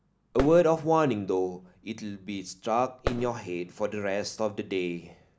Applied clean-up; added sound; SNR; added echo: none; Fireworks; 12 dB; none.